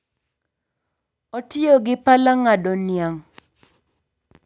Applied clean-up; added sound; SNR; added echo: none; none; none; none.